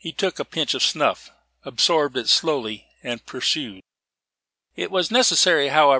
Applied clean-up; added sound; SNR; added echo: none; none; none; none.